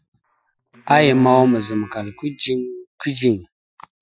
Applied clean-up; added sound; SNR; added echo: classical method Wiener filter.